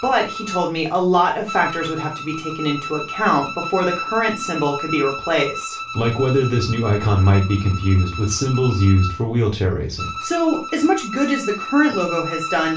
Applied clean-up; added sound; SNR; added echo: none; Bowed string instrument; 11 dB; reverberation time 0.2 s.